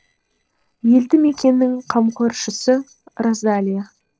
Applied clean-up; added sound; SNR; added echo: neural separator model SepFormer DNS4.